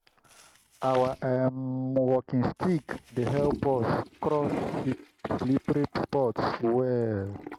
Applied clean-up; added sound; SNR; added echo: neural mask model RNNoise.